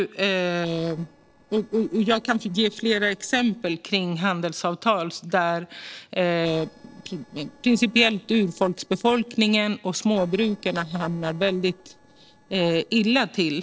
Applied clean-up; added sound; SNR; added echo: neural separator model SepFormer DNS4.